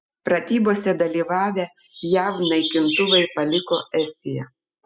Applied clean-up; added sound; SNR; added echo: classical method spectral subtraction.